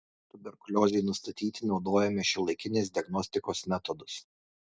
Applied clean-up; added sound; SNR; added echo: none; none; none; none.